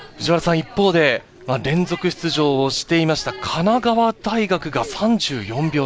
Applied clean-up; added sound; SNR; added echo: none; none; none; none.